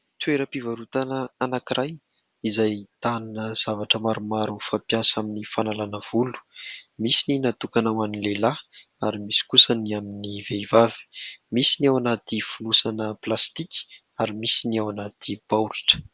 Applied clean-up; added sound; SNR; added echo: none; none; none; none.